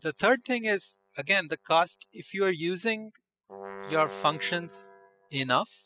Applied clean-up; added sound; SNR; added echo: classical method spectral subtraction.